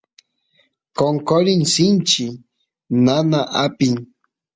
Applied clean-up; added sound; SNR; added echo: none; none; none; none.